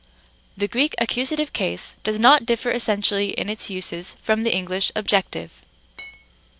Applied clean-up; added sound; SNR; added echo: none; Glass; 18 dB; none.